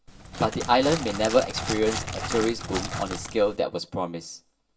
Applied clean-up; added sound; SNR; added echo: none; Crackle; 7 dB; reverberation time 0.2 s.